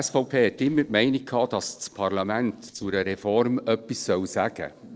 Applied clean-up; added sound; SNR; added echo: neural separator model SepFormer DNS4.